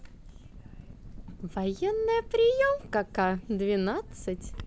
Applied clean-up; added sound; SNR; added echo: none; Crackle; 15 dB; none.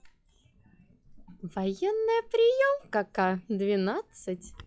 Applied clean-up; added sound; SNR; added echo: classical method log-MMSE.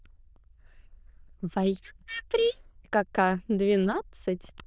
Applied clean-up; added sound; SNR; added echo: neural diffusion model UNIVERSE++.